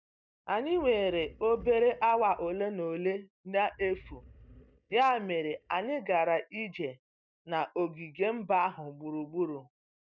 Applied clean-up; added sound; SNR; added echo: neural mask model DeepFilterNet 3.